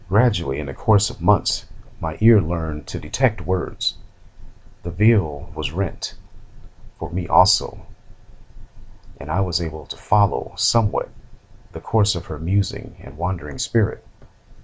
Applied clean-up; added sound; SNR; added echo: none; none; none; none.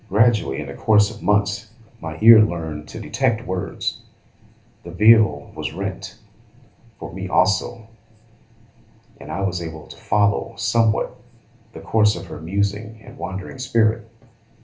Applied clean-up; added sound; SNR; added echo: none; none; none; reverberation time 0.3 s.